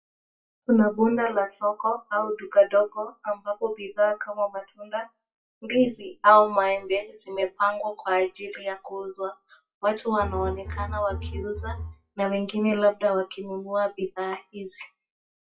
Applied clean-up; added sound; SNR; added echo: classical method WPE with log-MMSE.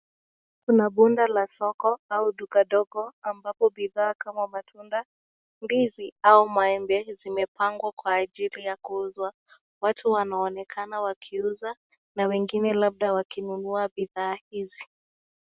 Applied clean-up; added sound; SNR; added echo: none; none; none; none.